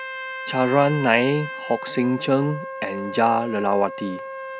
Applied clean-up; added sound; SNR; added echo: none; Trumpet; 10 dB; none.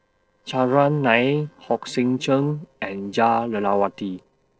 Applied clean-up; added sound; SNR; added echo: neural separator model SepFormer DNS4.